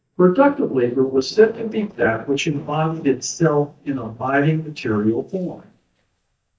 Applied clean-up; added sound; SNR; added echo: neural mask model DeepFilterNet 3.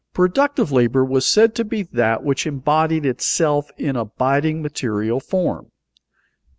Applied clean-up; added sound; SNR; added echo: none; none; none; none.